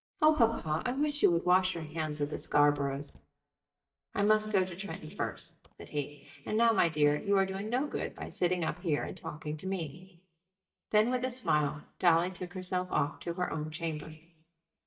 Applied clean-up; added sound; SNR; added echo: neural mask model DeepFilterNet 3.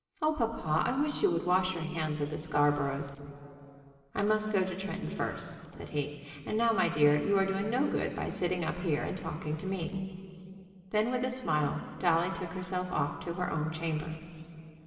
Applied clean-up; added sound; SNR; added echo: neural separator model SepFormer DNS4.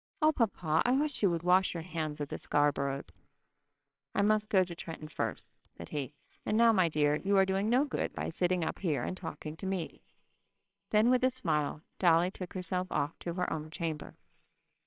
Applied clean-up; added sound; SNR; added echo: neural separator model SepFormer WHAMR!.